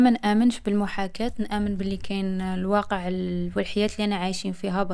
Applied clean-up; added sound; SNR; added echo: none; Walk, footsteps; 10 dB; none.